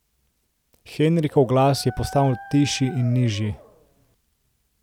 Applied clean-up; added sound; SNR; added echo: none; Dog; 19 dB; none.